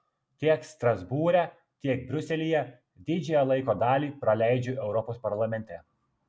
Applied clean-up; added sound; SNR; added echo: none; none; none; none.